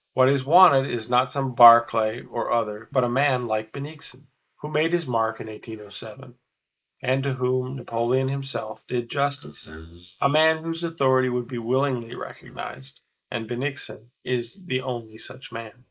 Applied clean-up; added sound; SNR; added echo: neural mask model Resemble Enhance denoiser.